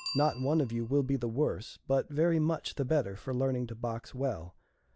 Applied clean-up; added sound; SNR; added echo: none; Bicycle bell; 19 dB; none.